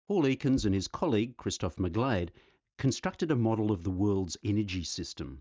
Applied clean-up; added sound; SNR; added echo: neural mask model DeepFilterNet 3.